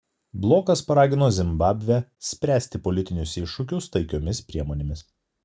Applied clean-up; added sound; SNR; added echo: none; none; none; none.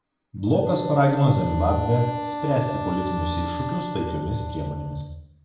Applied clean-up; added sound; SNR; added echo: none; Wind instrument, woodwind instrument; 8 dB; reverberation time 0.8 s.